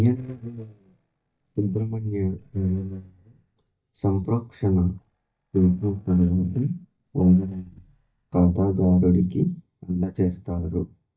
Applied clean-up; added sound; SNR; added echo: neural mask model DeepFilterNet 3.